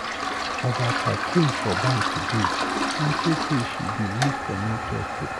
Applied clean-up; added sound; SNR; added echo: none; Toilet flush; -1 dB; none.